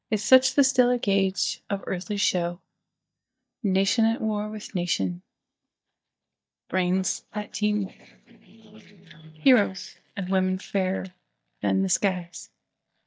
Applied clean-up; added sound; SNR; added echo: neural mask model DeepFilterNet 3.